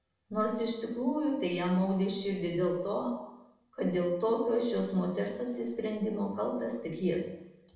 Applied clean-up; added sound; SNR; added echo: none; none; none; reverberation time 0.8 s.